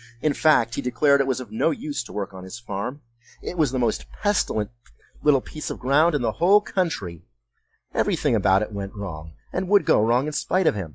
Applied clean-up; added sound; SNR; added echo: classical method log-MMSE.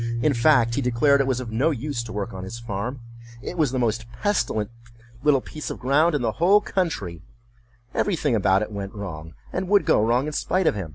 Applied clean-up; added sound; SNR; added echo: none; Piano; 11 dB; none.